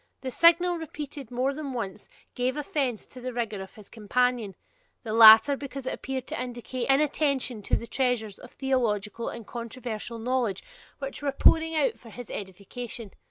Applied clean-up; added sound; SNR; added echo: none; none; none; none.